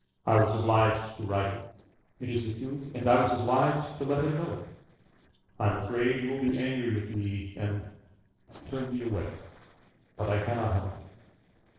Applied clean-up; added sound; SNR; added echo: neural separator model SepFormer DNS4.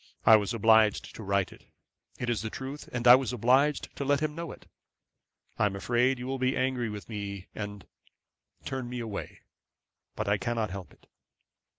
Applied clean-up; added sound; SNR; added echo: none; none; none; none.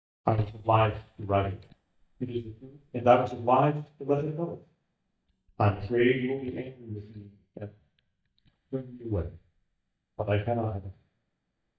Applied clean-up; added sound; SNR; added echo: neural mask model DeepFilterNet 3.